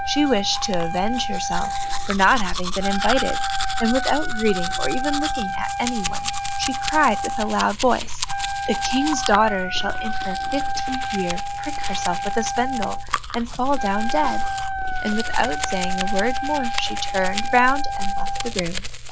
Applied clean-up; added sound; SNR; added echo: none; Wind instrument, woodwind instrument + Domestic sounds, home sounds; -1 dB; none.